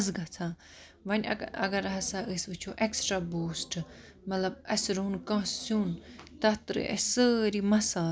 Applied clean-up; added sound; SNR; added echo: none; none; none; none.